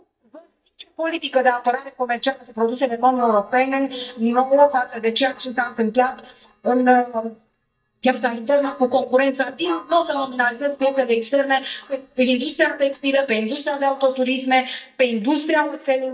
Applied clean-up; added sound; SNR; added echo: neural mask model DeepFilterNet 3.